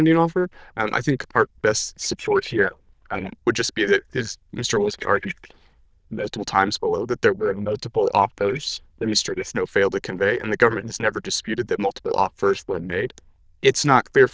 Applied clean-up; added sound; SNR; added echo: neural diffusion model UNIVERSE++.